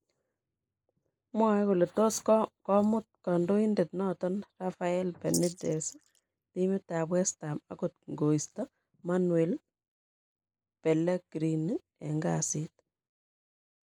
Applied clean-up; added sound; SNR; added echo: neural mask model Resemble Enhance denoiser.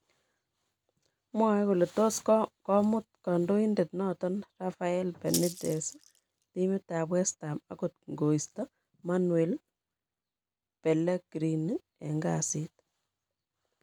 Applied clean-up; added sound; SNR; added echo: none; Rattle (instrument); 10 dB; none.